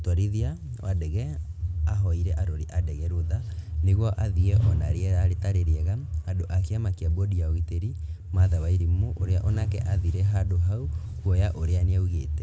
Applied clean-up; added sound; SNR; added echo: none; none; none; none.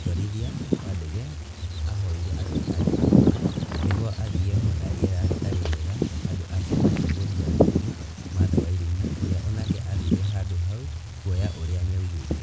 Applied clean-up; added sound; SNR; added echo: none; Bird vocalization, bird call, bird song; 0 dB; none.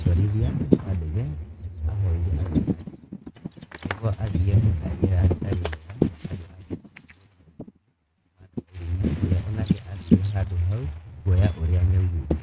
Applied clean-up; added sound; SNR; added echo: neural mask model RNNoise.